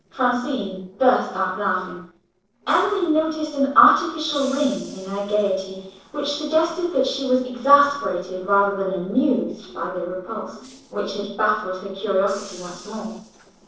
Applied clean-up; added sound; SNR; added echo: neural separator model SepFormer DNS4.